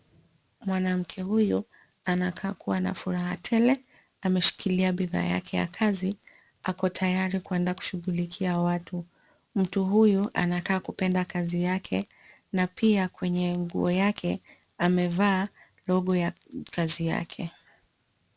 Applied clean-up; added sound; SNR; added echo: none; none; none; none.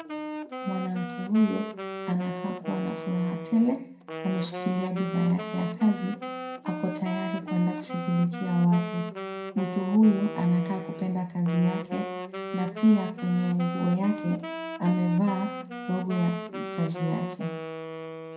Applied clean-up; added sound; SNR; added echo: none; Wind instrument, woodwind instrument; 9 dB; reverberation time 0.4 s.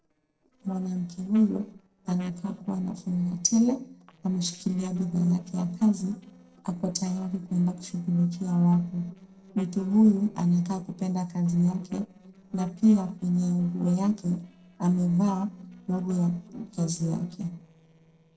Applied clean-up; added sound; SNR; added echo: neural separator model SepFormer DNS4.